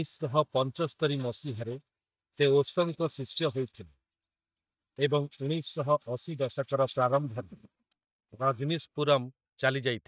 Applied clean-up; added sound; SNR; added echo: neural mask model DeepFilterNet 3.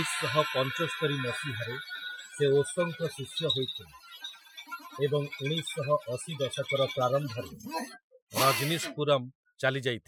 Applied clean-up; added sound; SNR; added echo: classical method Wiener filter.